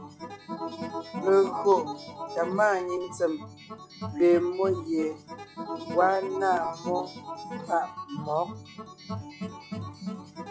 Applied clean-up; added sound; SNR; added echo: classical method log-MMSE.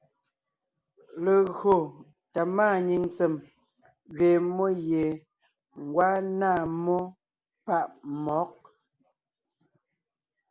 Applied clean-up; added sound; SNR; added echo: none; none; none; none.